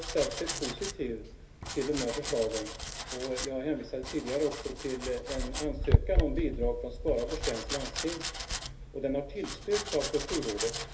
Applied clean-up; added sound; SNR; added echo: none; Domestic sounds, home sounds; 1 dB; reverberation time 0.3 s.